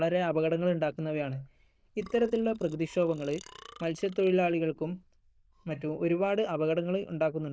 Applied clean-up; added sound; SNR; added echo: neural diffusion model UNIVERSE++.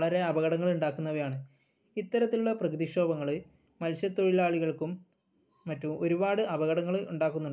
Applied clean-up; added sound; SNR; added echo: none; none; none; none.